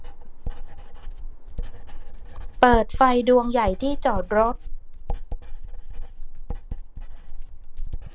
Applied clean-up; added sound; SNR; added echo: none; Writing; 3 dB; none.